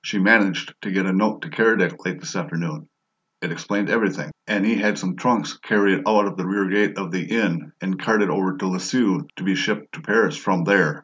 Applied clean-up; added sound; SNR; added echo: none; none; none; none.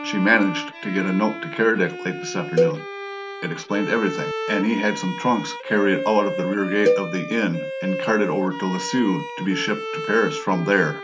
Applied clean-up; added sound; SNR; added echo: none; Cowbell + Bowed string instrument; 5 dB; none.